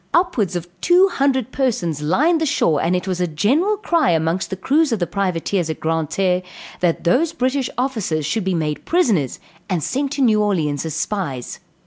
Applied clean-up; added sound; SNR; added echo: none; none; none; none.